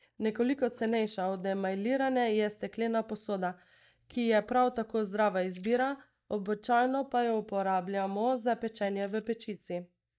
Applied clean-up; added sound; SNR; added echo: neural mask model DeepFilterNet 3.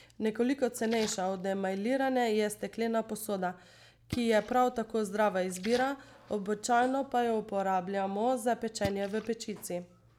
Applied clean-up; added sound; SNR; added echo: none; Splash, splatter; 19 dB; none.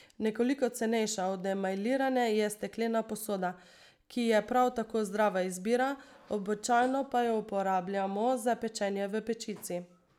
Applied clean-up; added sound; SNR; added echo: none; none; none; none.